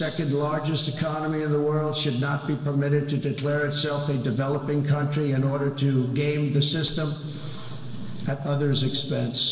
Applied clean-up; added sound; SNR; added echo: neural separator model SepFormer DNS4.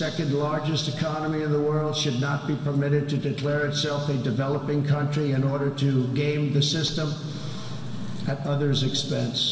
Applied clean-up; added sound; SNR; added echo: none; Bird; 15 dB; reverberation time 2.5 s.